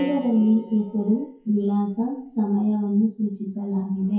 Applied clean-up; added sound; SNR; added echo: classical method WPE with log-MMSE.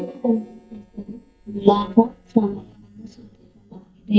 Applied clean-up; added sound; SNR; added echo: neural mask model DeepFilterNet 3.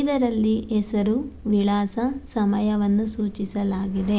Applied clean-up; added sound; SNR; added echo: none; none; none; none.